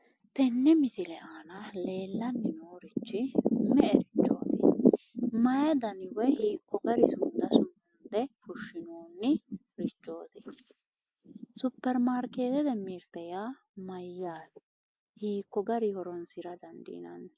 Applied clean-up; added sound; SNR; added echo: neural mask model Resemble Enhance denoiser.